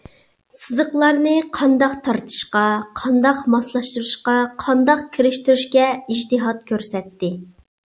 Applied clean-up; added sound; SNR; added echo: none; none; none; none.